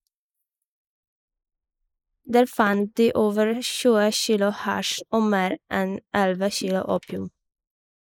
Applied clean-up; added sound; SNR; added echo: neural mask model Resemble Enhance denoiser.